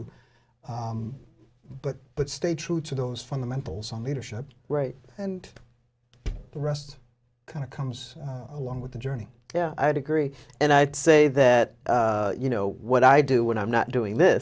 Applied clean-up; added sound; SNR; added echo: none; none; none; none.